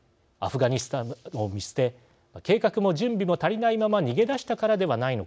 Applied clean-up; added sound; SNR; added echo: none; none; none; none.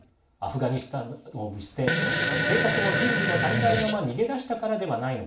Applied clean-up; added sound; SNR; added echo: none; Fart; -3 dB; reverberation time 0.4 s.